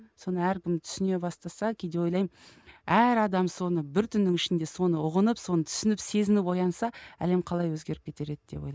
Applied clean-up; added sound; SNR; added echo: none; none; none; none.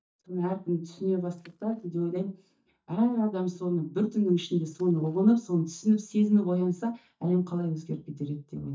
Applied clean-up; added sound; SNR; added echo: neural mask model DeepFilterNet 3.